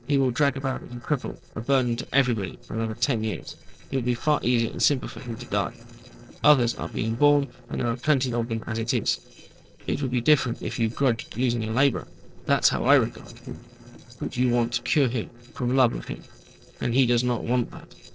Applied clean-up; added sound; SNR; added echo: neural separator model SepFormer DNS4.